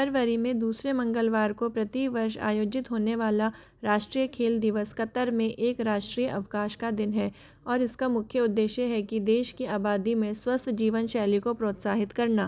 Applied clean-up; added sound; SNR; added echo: none; none; none; none.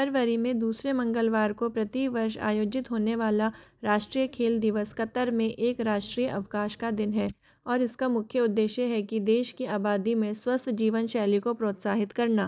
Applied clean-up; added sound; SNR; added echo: neural mask model DeepFilterNet 3.